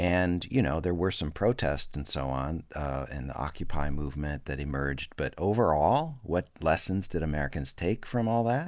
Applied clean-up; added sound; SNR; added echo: none; none; none; none.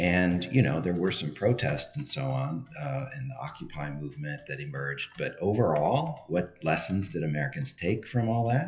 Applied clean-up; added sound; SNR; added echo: classical method WPE with log-MMSE.